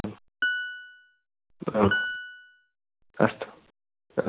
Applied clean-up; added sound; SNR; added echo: none; Piano; 2 dB; none.